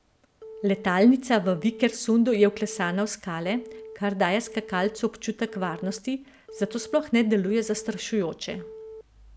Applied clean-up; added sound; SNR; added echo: none; Telephone; 18 dB; none.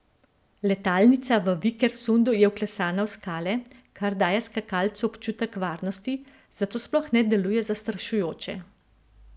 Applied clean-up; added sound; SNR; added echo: none; none; none; none.